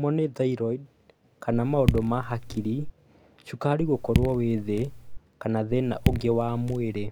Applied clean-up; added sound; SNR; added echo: none; Raindrop / Drip; 3 dB; none.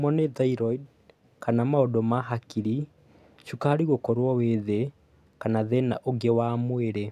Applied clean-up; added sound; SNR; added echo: none; none; none; none.